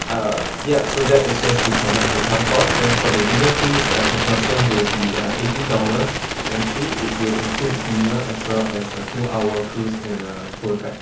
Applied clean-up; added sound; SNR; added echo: none; Bird; 1 dB; reverberation time 0.8 s.